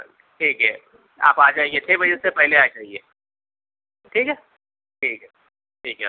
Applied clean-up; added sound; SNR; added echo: none; none; none; none.